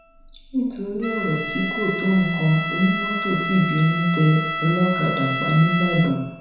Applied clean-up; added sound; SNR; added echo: none; Bowed string instrument; 5 dB; reverberation time 1.0 s.